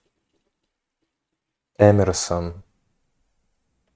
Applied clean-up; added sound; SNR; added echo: neural mask model RNNoise.